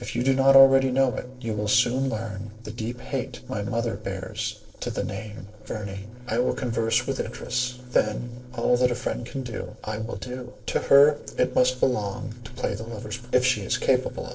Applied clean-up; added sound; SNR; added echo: neural separator model SepFormer DNS4.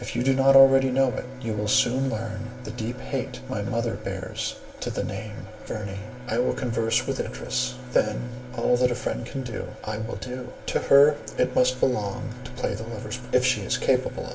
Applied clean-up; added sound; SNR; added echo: none; Bowed string instrument; 16 dB; reverberation time 0.7 s.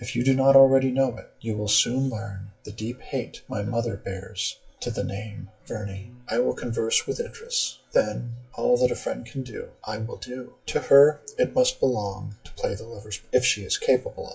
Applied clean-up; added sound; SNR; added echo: classical method WPE with log-MMSE.